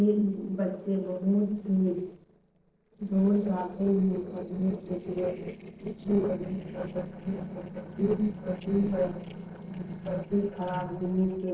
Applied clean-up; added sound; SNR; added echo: neural separator model SepFormer DNS4.